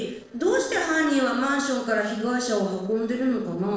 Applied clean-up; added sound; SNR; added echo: neural separator model SepFormer DNS4.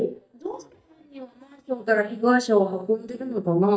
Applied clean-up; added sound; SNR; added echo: neural mask model DeepFilterNet 3.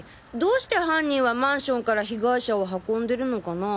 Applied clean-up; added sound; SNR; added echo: none; none; none; none.